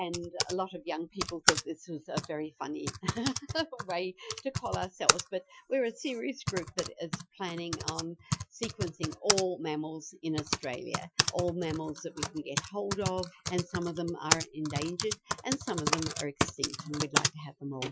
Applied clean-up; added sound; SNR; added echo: classical method Wiener filter.